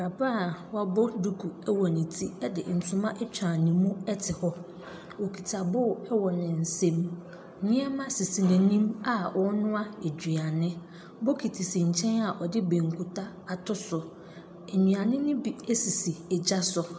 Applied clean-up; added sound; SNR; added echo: none; none; none; none.